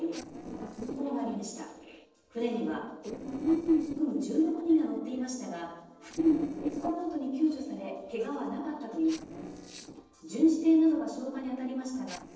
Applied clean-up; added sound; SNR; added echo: neural separator model SepFormer DNS4.